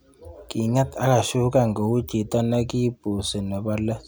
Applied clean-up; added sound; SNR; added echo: none; none; none; none.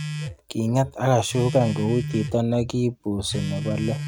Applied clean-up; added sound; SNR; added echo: neural mask model RNNoise.